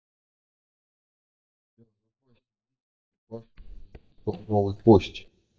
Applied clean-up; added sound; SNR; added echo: neural mask model DeepFilterNet 3.